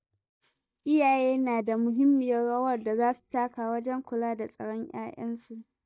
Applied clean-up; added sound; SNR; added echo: neural mask model DeepFilterNet 3.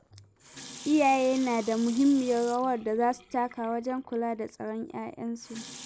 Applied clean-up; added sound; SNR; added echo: none; Sink (filling or washing) / Water tap, faucet; 19 dB; none.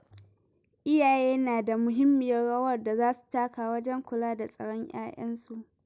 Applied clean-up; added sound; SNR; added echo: none; none; none; none.